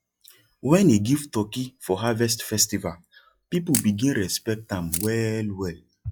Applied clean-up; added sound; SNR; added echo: classical method log-MMSE.